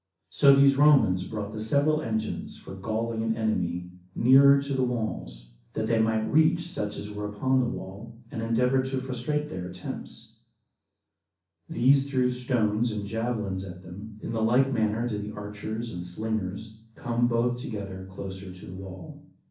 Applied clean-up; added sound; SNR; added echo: none; none; none; reverberation time 0.6 s.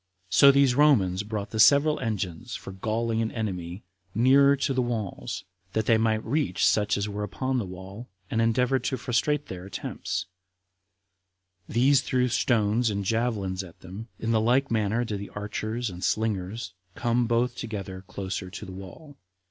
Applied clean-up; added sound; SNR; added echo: none; none; none; none.